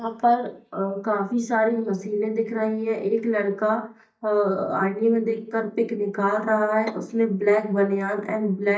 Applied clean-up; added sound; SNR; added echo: neural mask model DeepFilterNet 3.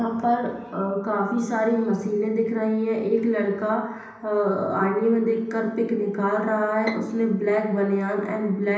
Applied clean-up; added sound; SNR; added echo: none; Bowed string instrument; 16 dB; reverberation time 0.9 s.